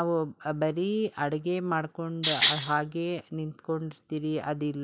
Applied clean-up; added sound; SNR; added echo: none; Rattle (instrument); -2 dB; none.